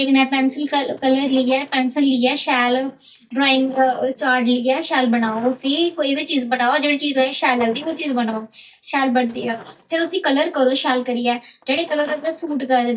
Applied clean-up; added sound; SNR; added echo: neural mask model DeepFilterNet 3.